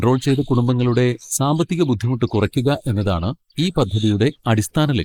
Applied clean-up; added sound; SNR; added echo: neural mask model Resemble Enhance denoiser.